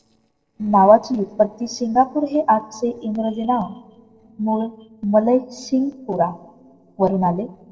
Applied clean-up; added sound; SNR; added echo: neural separator model SepFormer DNS4.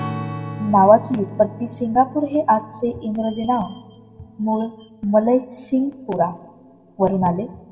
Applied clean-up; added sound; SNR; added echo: none; Strum; 15 dB; reverberation time 1.7 s.